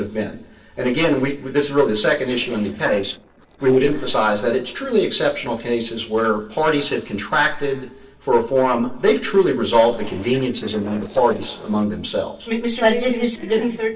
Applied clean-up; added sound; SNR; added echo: neural separator model SepFormer DNS4.